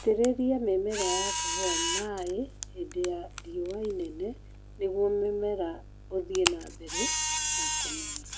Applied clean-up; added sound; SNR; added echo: none; Camera; 3 dB; none.